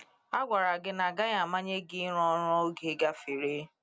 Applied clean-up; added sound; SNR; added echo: none; none; none; none.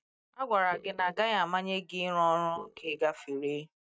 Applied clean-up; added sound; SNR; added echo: neural mask model DeepFilterNet 3.